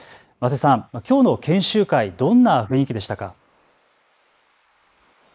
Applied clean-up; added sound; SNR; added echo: neural mask model Resemble Enhance denoiser.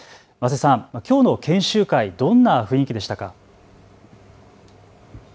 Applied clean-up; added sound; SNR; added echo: none; none; none; none.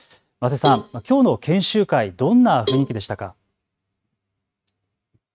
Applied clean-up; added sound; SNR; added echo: neural mask model RNNoise.